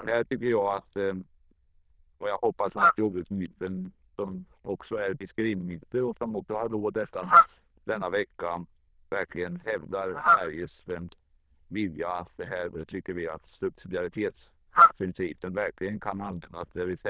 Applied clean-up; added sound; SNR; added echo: neural diffusion model UNIVERSE++.